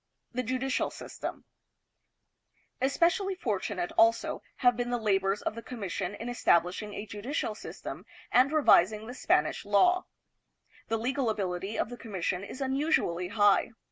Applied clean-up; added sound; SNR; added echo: none; none; none; none.